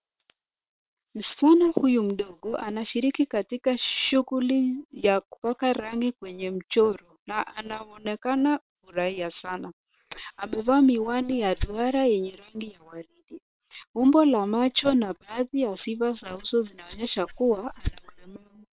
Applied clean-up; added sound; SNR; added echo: neural separator model SepFormer WHAM!.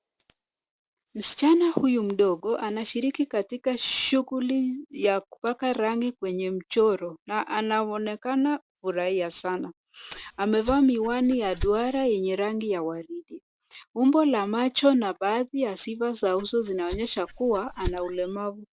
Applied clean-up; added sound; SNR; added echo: none; Rattle (instrument); 12 dB; none.